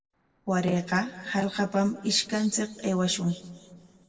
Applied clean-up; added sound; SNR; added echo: neural separator model SepFormer DNS4.